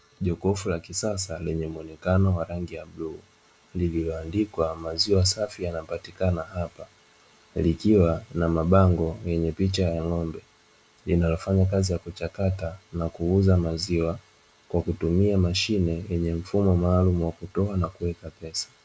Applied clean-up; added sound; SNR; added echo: none; none; none; none.